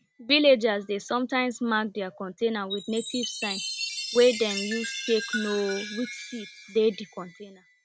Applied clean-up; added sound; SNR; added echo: none; Chime; 10 dB; none.